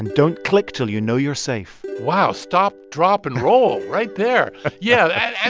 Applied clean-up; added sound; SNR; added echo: none; Plucked string instrument; 17 dB; none.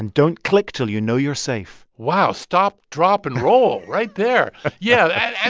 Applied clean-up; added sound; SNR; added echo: none; none; none; none.